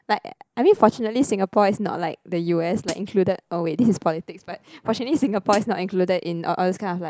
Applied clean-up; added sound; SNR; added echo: neural mask model Resemble Enhance denoiser.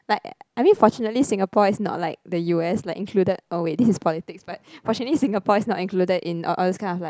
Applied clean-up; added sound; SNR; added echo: none; none; none; none.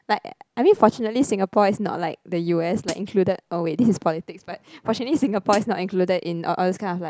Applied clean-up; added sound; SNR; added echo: none; Hi-hat; 12 dB; none.